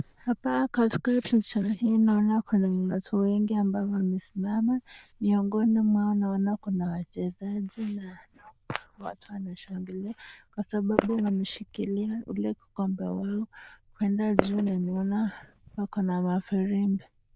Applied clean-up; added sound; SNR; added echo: neural diffusion model UNIVERSE++.